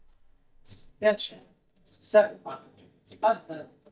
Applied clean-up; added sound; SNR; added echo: neural mask model DeepFilterNet 3.